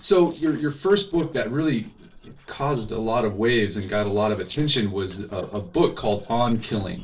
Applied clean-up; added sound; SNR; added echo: neural separator model SepFormer DNS4.